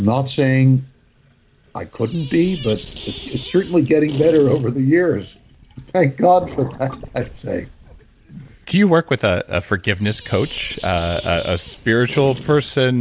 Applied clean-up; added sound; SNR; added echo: none; Sink (filling or washing); 18 dB; none.